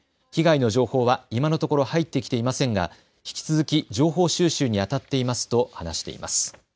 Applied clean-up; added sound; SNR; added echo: none; none; none; none.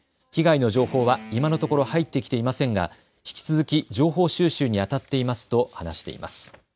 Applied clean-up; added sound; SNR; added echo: none; Guitar; 18 dB; none.